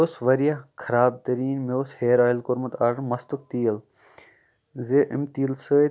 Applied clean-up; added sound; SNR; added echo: none; none; none; none.